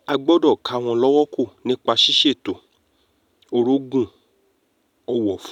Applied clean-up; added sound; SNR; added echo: none; none; none; none.